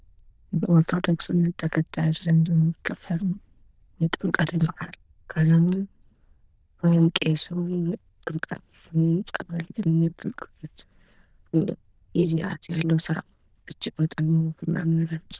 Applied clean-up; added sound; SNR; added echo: neural diffusion model UNIVERSE++.